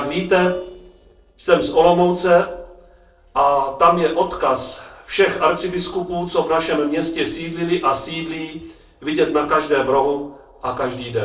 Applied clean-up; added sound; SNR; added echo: neural separator model SepFormer DNS4.